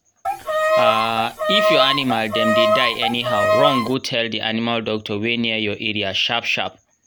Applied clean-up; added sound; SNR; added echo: none; Bowed string instrument; -3 dB; none.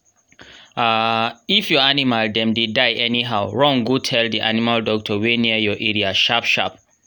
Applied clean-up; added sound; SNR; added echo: none; none; none; none.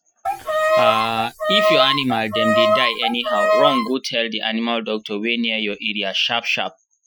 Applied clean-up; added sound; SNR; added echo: classical method Wiener filter.